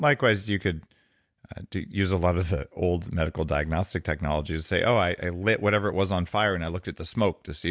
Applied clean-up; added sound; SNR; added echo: none; none; none; none.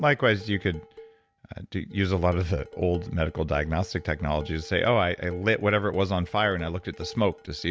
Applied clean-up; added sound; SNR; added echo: none; Dishes, pots, and pans; 19 dB; none.